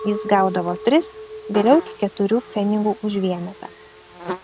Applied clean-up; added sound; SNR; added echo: none; Chink, clink + Buzz; 12 dB; none.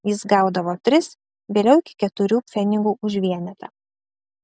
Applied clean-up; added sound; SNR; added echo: none; none; none; none.